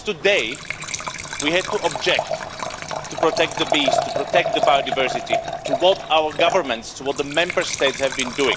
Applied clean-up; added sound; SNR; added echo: none; Liquid; 4 dB; none.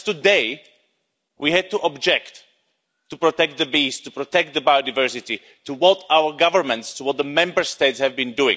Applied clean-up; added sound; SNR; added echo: none; none; none; none.